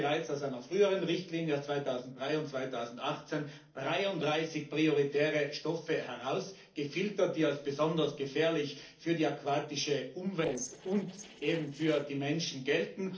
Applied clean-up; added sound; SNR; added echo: neural separator model SepFormer DNS4.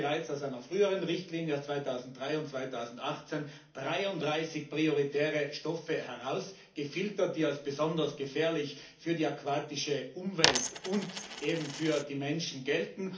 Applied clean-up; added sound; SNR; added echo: none; Coin (dropping); 1 dB; reverberation time 0.4 s.